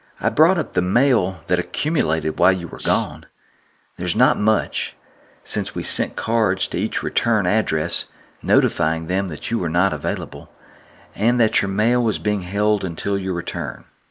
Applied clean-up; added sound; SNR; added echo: neural mask model Resemble Enhance denoiser.